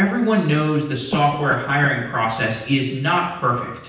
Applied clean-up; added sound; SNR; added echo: none; Cough; 16 dB; reverberation time 0.9 s.